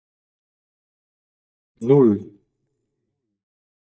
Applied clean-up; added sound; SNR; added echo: neural mask model DeepFilterNet 3.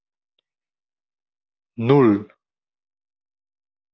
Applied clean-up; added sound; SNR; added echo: none; none; none; none.